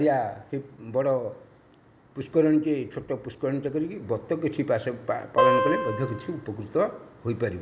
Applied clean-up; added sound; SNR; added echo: none; Acoustic guitar; -3 dB; none.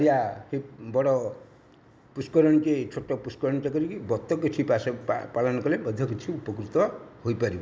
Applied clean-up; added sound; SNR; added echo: none; none; none; none.